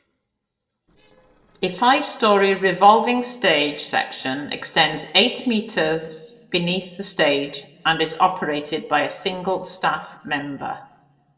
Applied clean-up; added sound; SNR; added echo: neural separator model SepFormer DNS4.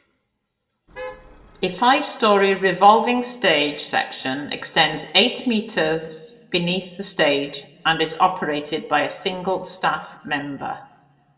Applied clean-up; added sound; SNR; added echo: none; Traffic noise, roadway noise / Vehicle horn, car horn, honking; 17 dB; reverberation time 1.1 s.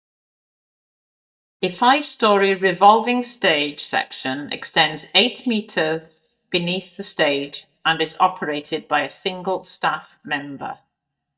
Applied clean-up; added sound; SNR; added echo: neural mask model DeepFilterNet 3.